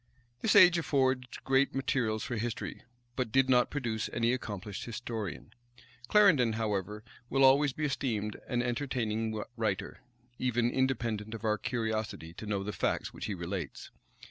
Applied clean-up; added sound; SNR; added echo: none; none; none; none.